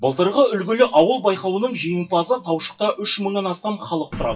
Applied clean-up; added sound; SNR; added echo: classical method WPE with log-MMSE.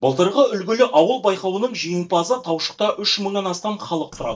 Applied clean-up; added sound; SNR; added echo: neural mask model DeepFilterNet 3.